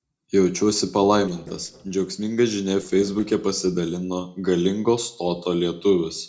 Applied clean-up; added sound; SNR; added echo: neural separator model SepFormer DNS4.